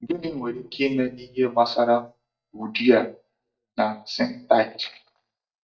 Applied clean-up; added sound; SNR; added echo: neural mask model DeepFilterNet 3.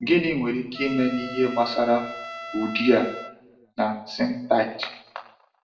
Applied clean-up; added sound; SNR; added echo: none; Trumpet; 13 dB; reverberation time 0.6 s.